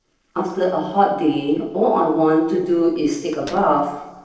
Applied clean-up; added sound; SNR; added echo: neural separator model SepFormer DNS4.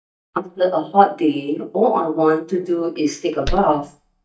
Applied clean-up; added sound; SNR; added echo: neural mask model DeepFilterNet 3.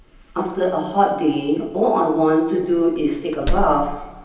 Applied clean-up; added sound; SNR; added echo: none; Slam; 9 dB; reverberation time 0.9 s.